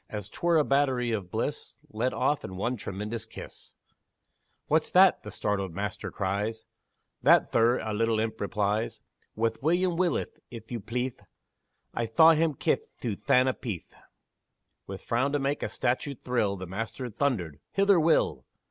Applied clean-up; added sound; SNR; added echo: none; none; none; none.